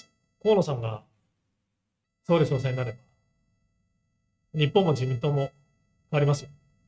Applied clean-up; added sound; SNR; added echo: neural mask model RNNoise.